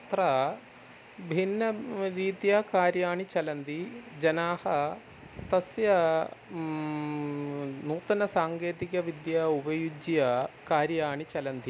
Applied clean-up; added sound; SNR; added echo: none; none; none; none.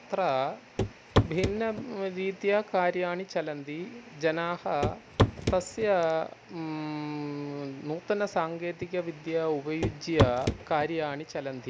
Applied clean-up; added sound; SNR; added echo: none; Walk, footsteps / Run / Wood; -1 dB; none.